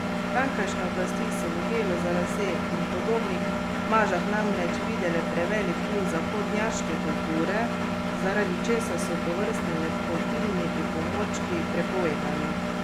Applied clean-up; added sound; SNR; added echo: none; Engine; -2 dB; none.